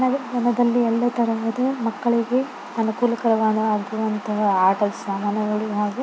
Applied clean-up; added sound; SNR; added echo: none; none; none; none.